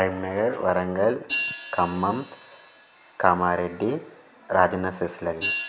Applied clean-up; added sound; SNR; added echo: none; Hi-hat; 11 dB; none.